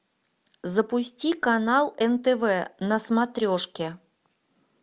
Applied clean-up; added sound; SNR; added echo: none; none; none; none.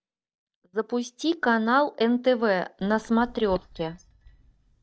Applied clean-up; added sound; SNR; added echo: neural mask model DeepFilterNet 3.